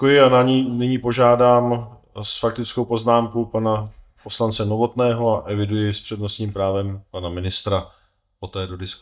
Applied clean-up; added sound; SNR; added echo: neural mask model DeepFilterNet 3.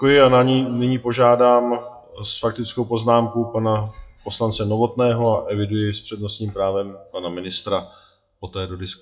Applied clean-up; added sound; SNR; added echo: classical method WPE with log-MMSE.